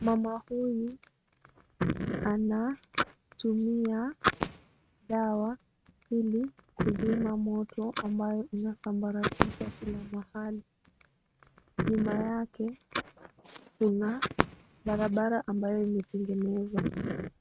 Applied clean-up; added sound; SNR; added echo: neural mask model RNNoise.